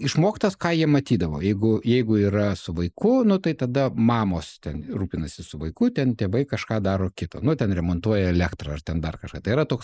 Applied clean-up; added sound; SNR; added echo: neural mask model Resemble Enhance denoiser.